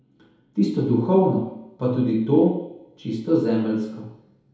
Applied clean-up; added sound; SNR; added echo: none; none; none; reverberation time 1.9 s.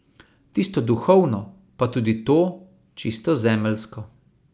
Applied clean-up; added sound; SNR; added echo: none; none; none; none.